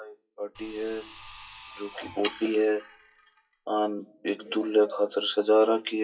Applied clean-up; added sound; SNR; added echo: classical method WPE with log-MMSE.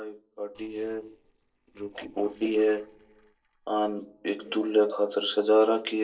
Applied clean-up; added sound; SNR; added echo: neural separator model SepFormer DNS4.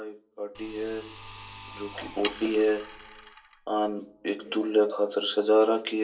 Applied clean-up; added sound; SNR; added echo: none; Sawing; 15 dB; reverberation time 0.2 s.